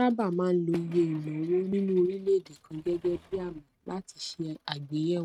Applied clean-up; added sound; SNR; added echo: neural mask model RNNoise.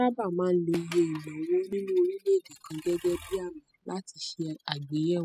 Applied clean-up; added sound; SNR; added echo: classical method spectral subtraction.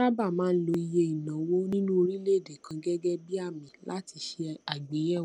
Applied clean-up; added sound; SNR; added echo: none; none; none; none.